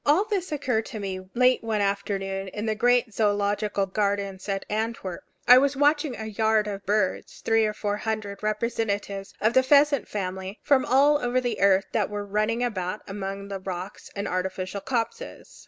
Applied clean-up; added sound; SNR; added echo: none; none; none; none.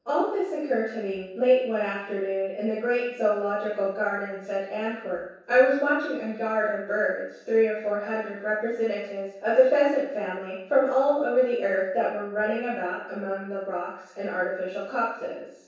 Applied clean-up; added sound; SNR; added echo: none; none; none; reverberation time 0.7 s.